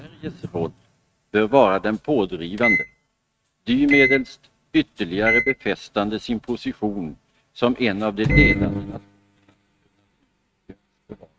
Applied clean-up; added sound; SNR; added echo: neural mask model RNNoise.